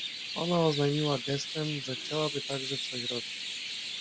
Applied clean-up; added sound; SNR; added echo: none; Chirp, tweet; 5 dB; none.